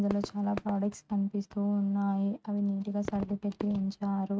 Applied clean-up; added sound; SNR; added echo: neural mask model RNNoise.